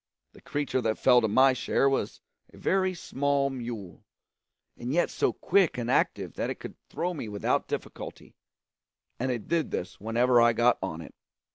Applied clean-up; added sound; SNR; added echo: none; none; none; none.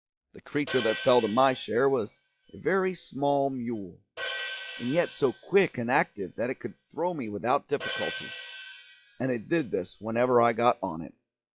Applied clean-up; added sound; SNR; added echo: classical method log-MMSE.